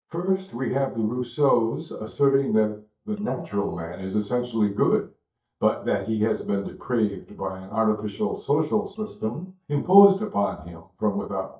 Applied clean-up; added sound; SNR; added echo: neural mask model DeepFilterNet 3.